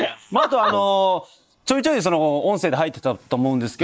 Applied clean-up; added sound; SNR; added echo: neural mask model Resemble Enhance denoiser.